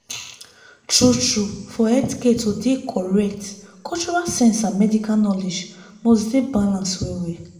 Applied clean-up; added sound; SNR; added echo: none; none; none; reverberation time 0.9 s.